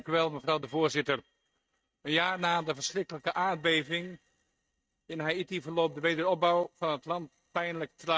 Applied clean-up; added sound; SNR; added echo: neural mask model RNNoise.